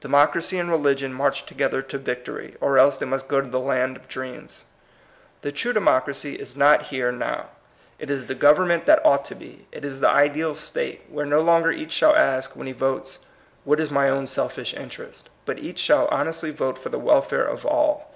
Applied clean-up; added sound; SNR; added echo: none; none; none; none.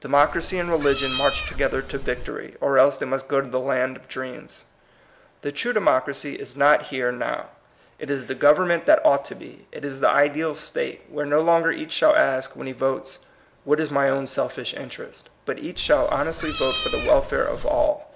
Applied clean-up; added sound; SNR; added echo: none; Meow; 6 dB; none.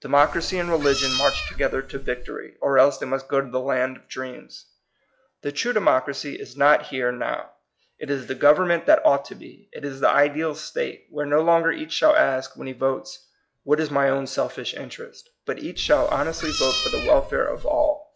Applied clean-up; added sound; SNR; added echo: classical method log-MMSE.